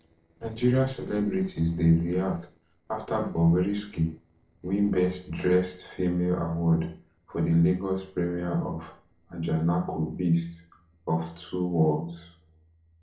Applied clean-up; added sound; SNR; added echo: neural separator model SepFormer DNS4.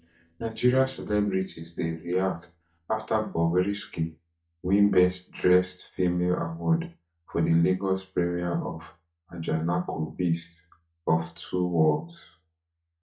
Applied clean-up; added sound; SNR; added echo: neural mask model DeepFilterNet 3.